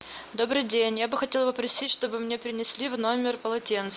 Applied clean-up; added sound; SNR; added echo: none; none; none; none.